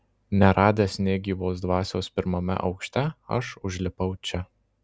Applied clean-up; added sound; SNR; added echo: none; none; none; none.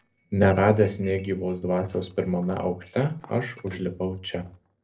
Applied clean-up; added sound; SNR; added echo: neural separator model SepFormer DNS4.